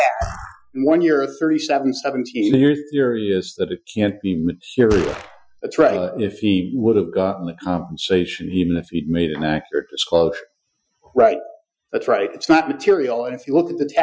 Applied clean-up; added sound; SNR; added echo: classical method Wiener filter.